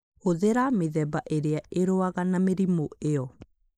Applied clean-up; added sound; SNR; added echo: neural mask model Resemble Enhance denoiser.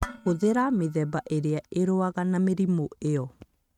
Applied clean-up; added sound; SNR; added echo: neural mask model RNNoise.